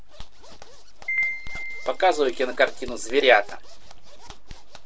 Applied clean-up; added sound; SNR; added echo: none; Zipper (clothing) + Piano; 5 dB; none.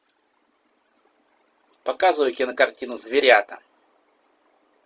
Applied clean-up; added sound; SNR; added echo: none; none; none; none.